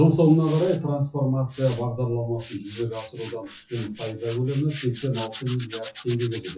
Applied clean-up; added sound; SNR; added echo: classical method WPE with log-MMSE.